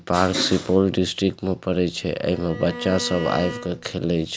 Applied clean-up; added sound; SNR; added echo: none; Bowed string instrument; 13 dB; none.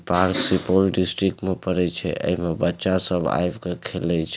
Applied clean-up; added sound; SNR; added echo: none; none; none; none.